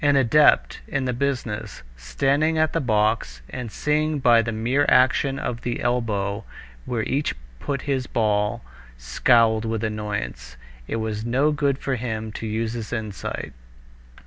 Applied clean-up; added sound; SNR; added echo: none; none; none; none.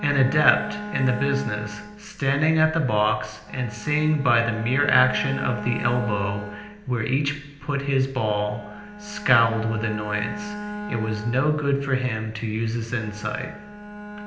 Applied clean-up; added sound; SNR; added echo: none; Bowed string instrument; 12 dB; reverberation time 0.8 s.